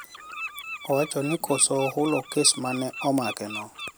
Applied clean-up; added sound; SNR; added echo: none; Bird; 11 dB; none.